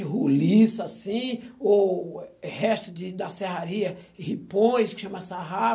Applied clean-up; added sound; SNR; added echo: none; none; none; none.